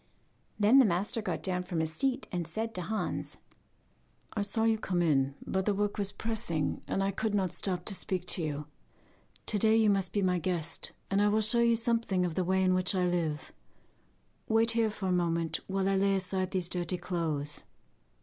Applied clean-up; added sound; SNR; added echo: none; none; none; none.